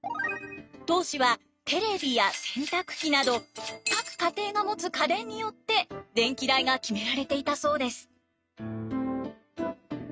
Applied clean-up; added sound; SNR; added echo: neural mask model RNNoise.